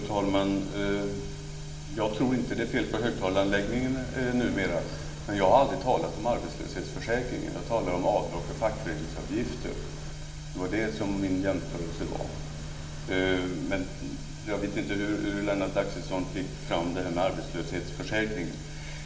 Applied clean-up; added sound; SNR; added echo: none; Wind; 14 dB; reverberation time 1.9 s.